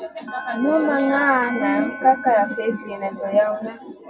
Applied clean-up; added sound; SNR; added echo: none; Bell; 13 dB; reverberation time 0.3 s.